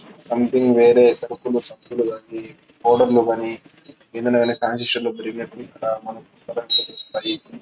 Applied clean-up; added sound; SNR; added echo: neural mask model RNNoise.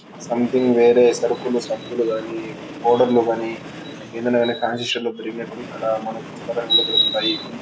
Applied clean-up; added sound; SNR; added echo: none; Train; 15 dB; none.